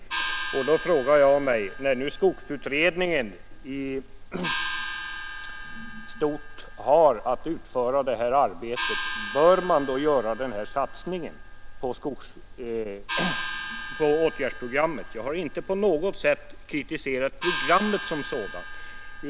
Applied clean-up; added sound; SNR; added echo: none; Gong; 8 dB; none.